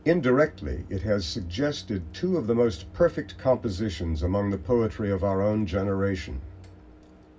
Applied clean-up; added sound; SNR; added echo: none; Microwave oven; 20 dB; reverberation time 0.4 s.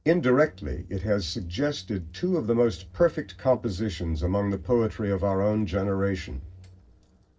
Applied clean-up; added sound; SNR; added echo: neural separator model SepFormer DNS4.